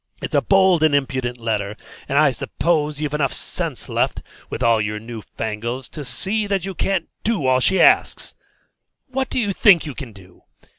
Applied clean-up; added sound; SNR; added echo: none; none; none; none.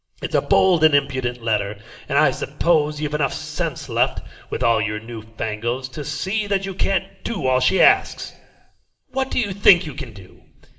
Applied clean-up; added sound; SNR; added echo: none; none; none; reverberation time 1.3 s.